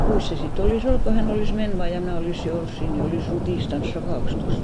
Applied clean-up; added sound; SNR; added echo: none; Thunder; -4 dB; none.